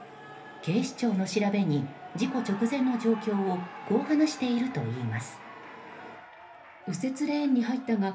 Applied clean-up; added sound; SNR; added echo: none; Cheering; 17 dB; reverberation time 0.3 s.